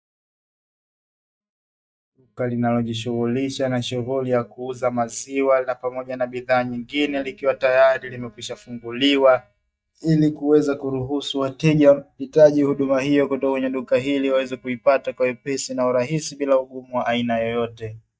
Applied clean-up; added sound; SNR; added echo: neural mask model DeepFilterNet 3.